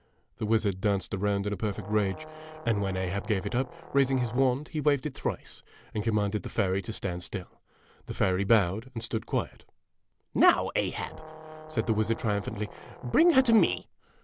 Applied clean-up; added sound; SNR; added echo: none; Brass instrument; 16 dB; none.